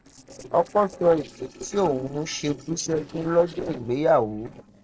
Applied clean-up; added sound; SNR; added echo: neural separator model SepFormer DNS4.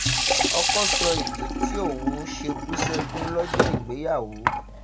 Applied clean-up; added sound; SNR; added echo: none; Sink (filling or washing) / Water tap, faucet; -5 dB; none.